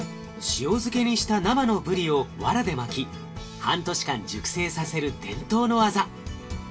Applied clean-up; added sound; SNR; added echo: none; none; none; reverberation time 0.2 s.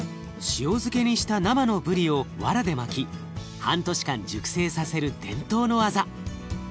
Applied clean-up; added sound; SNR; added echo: none; none; none; none.